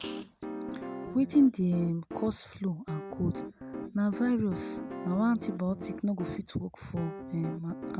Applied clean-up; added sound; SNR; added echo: none; Piano; 10 dB; none.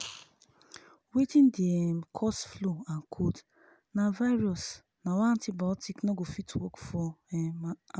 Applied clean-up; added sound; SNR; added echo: none; none; none; none.